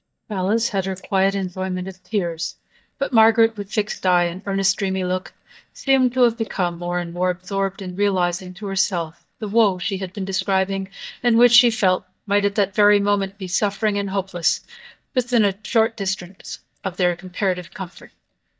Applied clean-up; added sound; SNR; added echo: neural mask model DeepFilterNet 3.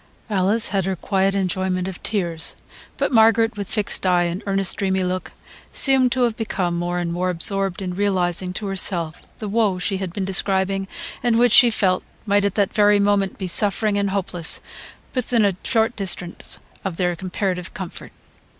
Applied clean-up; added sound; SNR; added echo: none; none; none; none.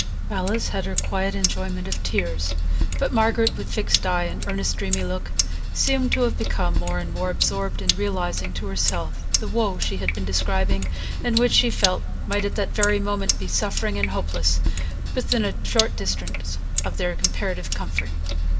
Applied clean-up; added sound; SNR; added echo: none; Sink (filling or washing); -3 dB; reverberation time 0.3 s.